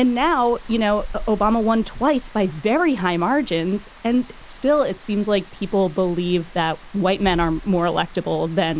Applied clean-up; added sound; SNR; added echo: none; Rain; 16 dB; none.